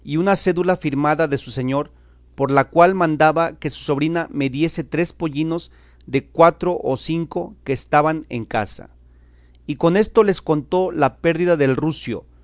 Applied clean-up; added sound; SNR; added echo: none; none; none; none.